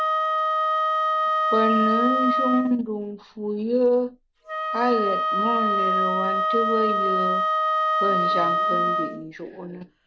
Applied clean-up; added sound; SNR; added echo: none; Wind instrument, woodwind instrument; -3 dB; none.